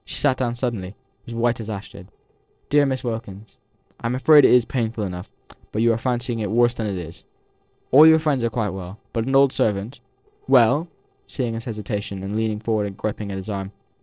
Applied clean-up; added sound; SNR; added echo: neural separator model SepFormer DNS4.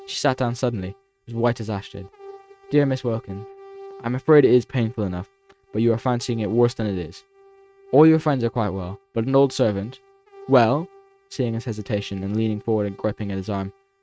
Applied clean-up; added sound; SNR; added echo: neural mask model RNNoise.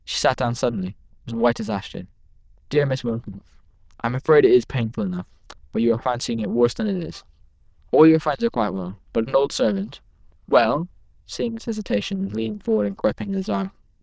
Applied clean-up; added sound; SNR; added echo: neural diffusion model UNIVERSE++.